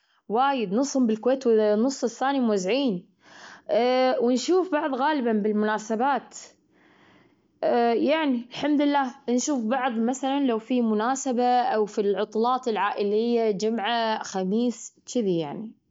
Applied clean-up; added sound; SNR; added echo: none; none; none; none.